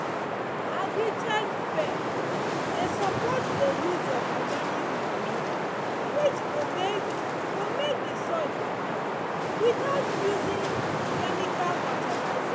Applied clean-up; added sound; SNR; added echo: none; Wind; -4 dB; none.